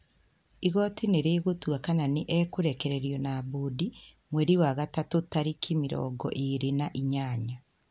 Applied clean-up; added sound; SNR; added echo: none; none; none; none.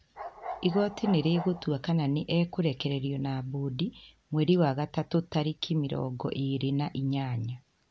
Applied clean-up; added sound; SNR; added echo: none; Bark; 12 dB; none.